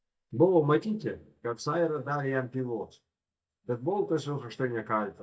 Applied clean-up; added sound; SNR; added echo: neural mask model DeepFilterNet 3.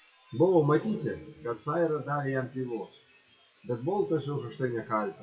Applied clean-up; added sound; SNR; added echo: classical method WPE with log-MMSE.